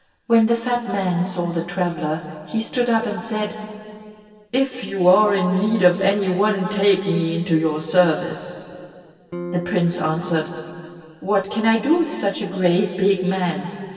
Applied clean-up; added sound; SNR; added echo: none; Electric guitar / Strum; 11 dB; reverberation time 2.6 s.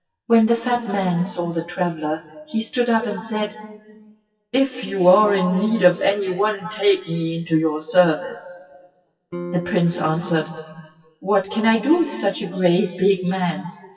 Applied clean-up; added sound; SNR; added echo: classical method WPE with log-MMSE.